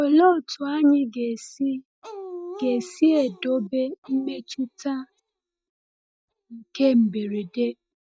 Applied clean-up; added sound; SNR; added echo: neural mask model DeepFilterNet 3.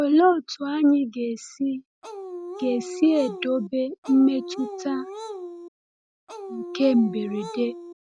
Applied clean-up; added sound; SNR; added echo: none; Dog; 11 dB; none.